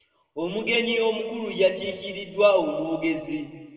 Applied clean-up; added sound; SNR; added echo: none; none; none; reverberation time 1.7 s.